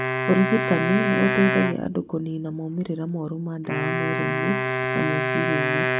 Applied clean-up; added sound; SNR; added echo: none; Wind instrument, woodwind instrument; 1 dB; none.